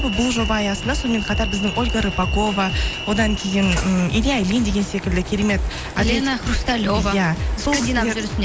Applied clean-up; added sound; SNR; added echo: none; Train; 11 dB; none.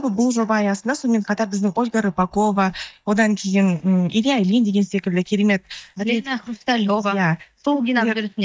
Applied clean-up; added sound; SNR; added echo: neural mask model DeepFilterNet 3.